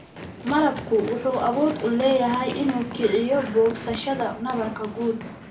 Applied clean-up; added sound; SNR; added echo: none; Run; 12 dB; reverberation time 0.3 s.